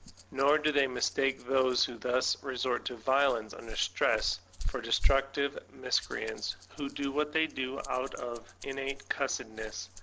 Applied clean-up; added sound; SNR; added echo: none; Rattle; 6 dB; none.